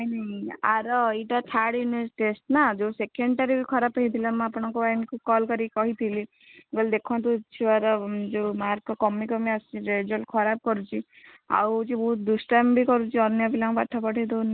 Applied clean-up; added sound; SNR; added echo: none; none; none; none.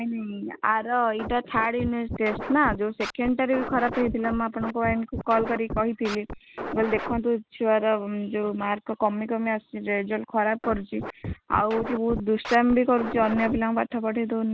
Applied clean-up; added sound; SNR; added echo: none; Scratching (performance technique); 9 dB; none.